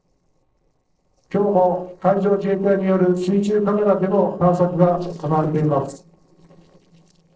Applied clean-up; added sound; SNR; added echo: neural separator model SepFormer DNS4.